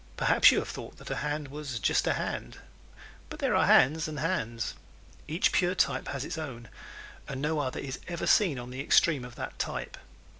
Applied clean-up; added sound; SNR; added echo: none; none; none; none.